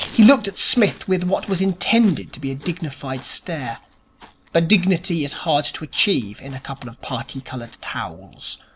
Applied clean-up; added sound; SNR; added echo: none; Chewing, mastication; 18 dB; none.